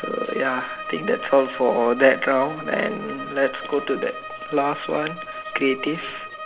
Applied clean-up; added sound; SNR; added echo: none; Bowed string instrument; 11 dB; none.